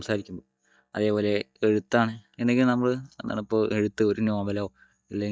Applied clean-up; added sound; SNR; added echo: neural mask model DeepFilterNet 3.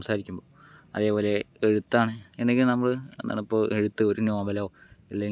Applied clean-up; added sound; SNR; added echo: none; none; none; none.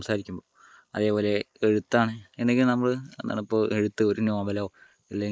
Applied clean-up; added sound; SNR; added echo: neural mask model Resemble Enhance denoiser.